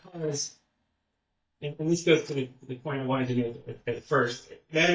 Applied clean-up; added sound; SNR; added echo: neural mask model DeepFilterNet 3.